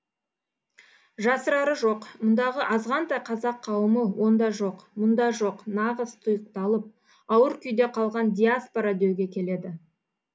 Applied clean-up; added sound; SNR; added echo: none; none; none; none.